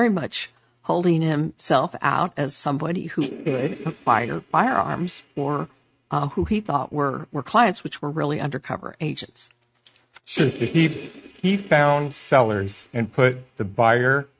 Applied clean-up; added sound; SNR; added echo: neural mask model RNNoise.